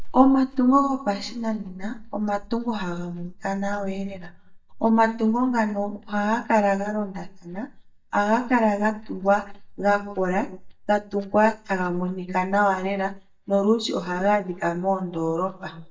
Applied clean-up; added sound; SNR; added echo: neural mask model DeepFilterNet 3.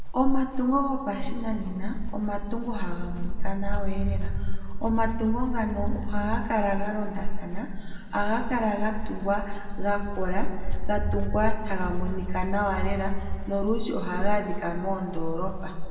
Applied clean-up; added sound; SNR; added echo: none; Walk, footsteps; -4 dB; reverberation time 1.9 s.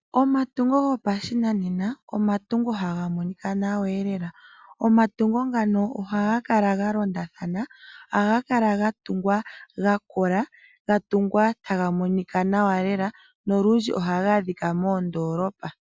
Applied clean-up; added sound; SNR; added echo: none; none; none; none.